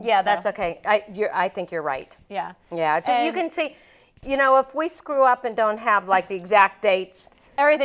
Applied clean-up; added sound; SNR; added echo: none; none; none; none.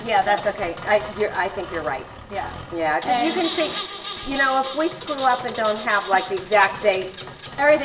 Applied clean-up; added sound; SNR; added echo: none; Engine; 11 dB; reverberation time 0.7 s.